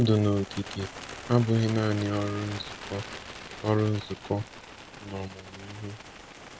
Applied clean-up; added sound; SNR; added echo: none; Bird; 13 dB; none.